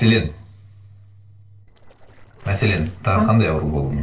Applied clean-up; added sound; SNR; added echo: neural separator model SepFormer DNS4.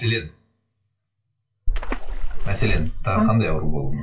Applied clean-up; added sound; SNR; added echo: classical method WPE with log-MMSE.